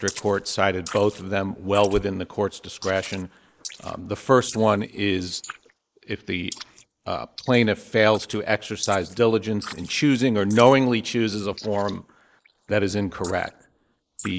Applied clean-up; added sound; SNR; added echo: neural mask model Resemble Enhance denoiser.